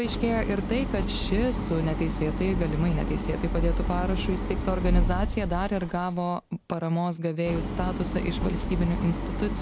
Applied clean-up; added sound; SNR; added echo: none; Idling; 1 dB; none.